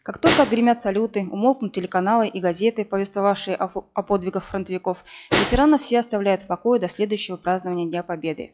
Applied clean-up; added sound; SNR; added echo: classical method log-MMSE.